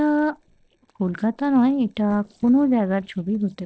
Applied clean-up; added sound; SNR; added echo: neural separator model SepFormer DNS4.